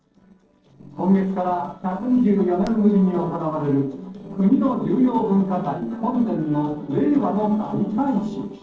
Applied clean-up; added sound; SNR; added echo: neural separator model SepFormer DNS4.